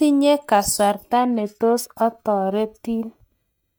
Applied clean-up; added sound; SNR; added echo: neural mask model DeepFilterNet 3.